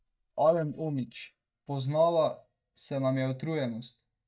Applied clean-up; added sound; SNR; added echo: neural mask model DeepFilterNet 3.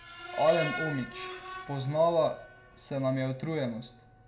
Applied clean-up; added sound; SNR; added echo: none; Screech; 10 dB; reverberation time 0.5 s.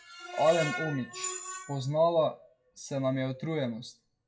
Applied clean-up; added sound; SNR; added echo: classical method WPE with log-MMSE.